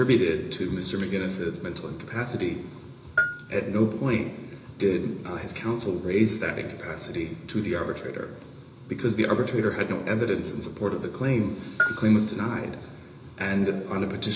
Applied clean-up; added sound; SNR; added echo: none; Bell; 6 dB; reverberation time 0.8 s.